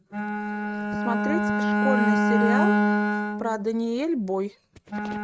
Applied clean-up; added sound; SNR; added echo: neural mask model RNNoise.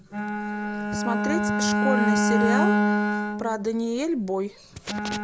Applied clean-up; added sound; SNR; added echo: none; Bowed string instrument; -4 dB; none.